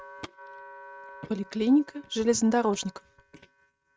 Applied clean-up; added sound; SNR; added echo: neural mask model RNNoise.